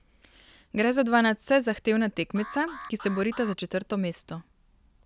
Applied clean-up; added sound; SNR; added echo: none; Alarm; 15 dB; none.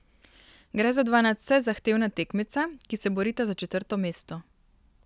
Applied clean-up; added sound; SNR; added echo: none; none; none; none.